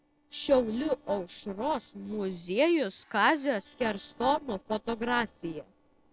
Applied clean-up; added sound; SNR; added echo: neural separator model SepFormer DNS4.